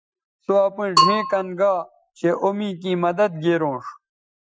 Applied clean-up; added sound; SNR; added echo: classical method Wiener filter.